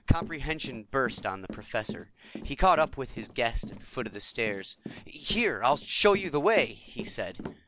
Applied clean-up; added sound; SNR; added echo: none; Run; 14 dB; none.